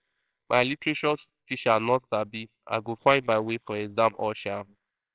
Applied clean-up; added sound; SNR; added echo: neural separator model SepFormer WHAMR!.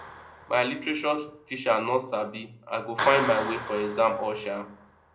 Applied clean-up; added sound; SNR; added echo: none; Clapping; 10 dB; reverberation time 0.5 s.